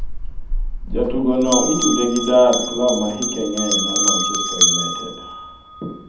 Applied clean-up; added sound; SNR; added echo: none; Bell; 1 dB; reverberation time 0.8 s.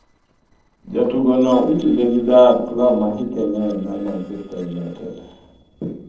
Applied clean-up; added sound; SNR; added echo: neural separator model SepFormer DNS4.